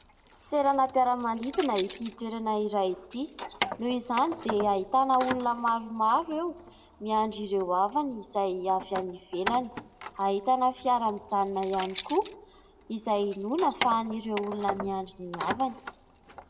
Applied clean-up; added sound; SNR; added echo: none; Keys jangling; 10 dB; reverberation time 1.3 s.